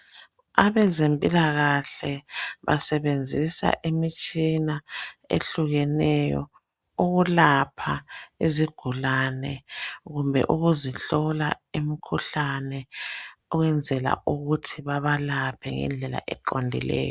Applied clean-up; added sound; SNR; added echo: none; none; none; none.